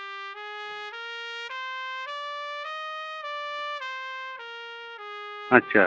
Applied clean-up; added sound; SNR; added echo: none; Trumpet; 5 dB; none.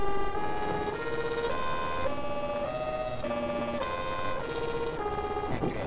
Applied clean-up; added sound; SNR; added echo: neural separator model SepFormer DNS4.